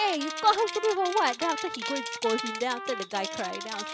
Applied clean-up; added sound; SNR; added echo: none; Rattle + Trumpet; 7 dB; none.